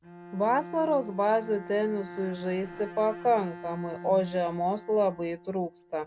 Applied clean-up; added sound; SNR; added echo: none; Bowed string instrument; 15 dB; none.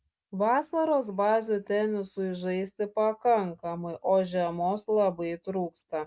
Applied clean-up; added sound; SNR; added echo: none; none; none; none.